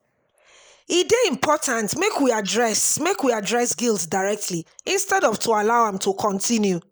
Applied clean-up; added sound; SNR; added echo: neural mask model Resemble Enhance denoiser.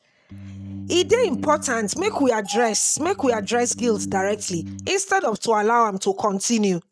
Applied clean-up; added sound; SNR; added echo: neural mask model RNNoise.